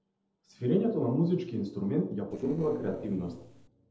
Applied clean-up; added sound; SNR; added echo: neural separator model SepFormer DNS4.